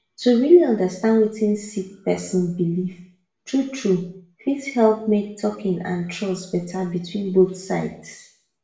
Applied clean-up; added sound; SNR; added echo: none; none; none; reverberation time 0.5 s.